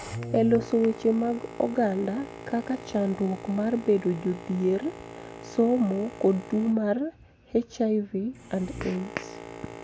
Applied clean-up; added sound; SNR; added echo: none; Boat, Water vehicle; 14 dB; none.